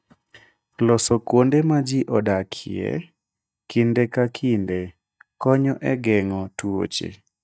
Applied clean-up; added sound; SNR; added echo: neural mask model DeepFilterNet 3.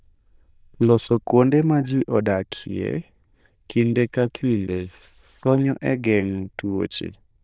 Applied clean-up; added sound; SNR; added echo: neural diffusion model UNIVERSE++.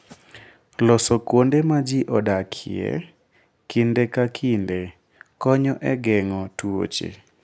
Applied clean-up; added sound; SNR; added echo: none; none; none; none.